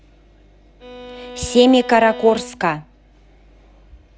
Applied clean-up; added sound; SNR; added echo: none; Bowed string instrument; 15 dB; none.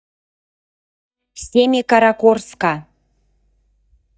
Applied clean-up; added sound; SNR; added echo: neural mask model DeepFilterNet 3.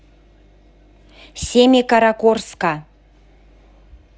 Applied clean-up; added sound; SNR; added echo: none; none; none; none.